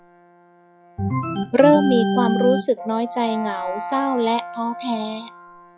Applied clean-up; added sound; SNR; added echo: classical method log-MMSE.